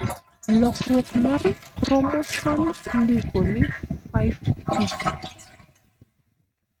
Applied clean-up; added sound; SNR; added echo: neural mask model RNNoise.